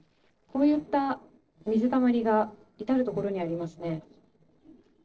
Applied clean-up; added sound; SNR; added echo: neural separator model SepFormer DNS4.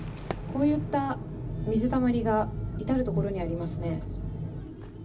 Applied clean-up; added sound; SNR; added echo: none; Crowd / Fireworks; 19 dB; reverberation time 0.4 s.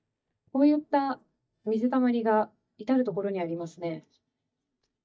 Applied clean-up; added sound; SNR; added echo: neural mask model DeepFilterNet 3.